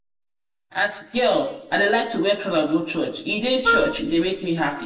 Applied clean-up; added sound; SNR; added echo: none; Wind instrument, woodwind instrument; 2 dB; reverberation time 0.7 s.